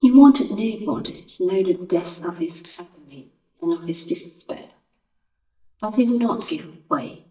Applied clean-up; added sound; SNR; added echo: neural mask model DeepFilterNet 3.